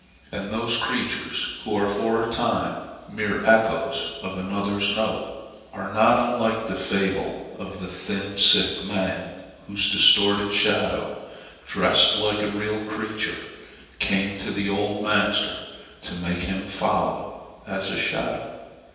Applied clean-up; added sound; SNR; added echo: none; none; none; reverberation time 1.2 s.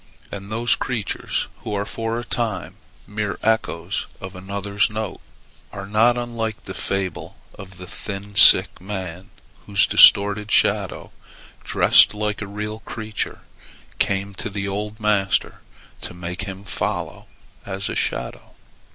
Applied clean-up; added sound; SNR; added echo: none; none; none; none.